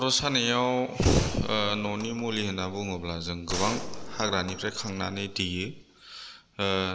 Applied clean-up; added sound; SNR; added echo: none; Gunshot, gunfire; 8 dB; none.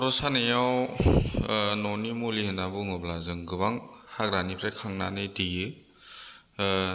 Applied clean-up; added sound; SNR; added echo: none; none; none; none.